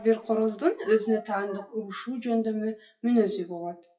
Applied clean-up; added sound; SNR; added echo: classical method WPE with log-MMSE.